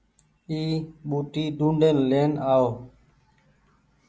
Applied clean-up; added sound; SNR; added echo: none; none; none; none.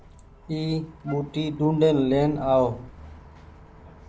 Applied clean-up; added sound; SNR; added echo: none; Wind instrument, woodwind instrument + Bus; 19 dB; none.